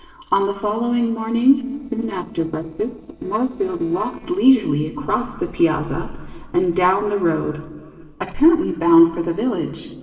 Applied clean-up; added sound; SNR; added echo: neural separator model SepFormer DNS4.